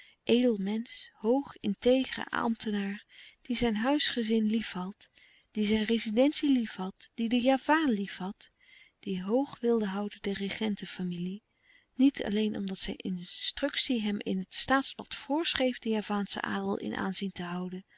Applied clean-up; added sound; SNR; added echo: none; none; none; none.